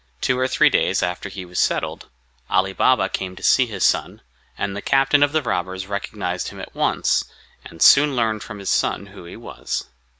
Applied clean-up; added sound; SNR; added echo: none; none; none; none.